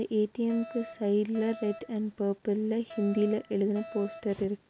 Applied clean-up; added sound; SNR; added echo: none; Alarm; 16 dB; none.